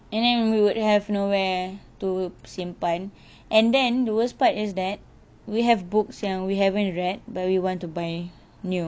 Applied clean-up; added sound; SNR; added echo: none; none; none; none.